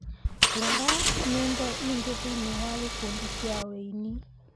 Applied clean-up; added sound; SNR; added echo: none; Engine; -4 dB; none.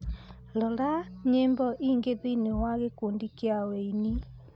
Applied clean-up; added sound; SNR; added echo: none; none; none; none.